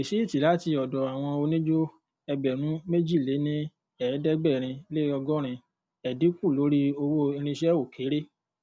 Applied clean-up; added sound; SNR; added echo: none; none; none; none.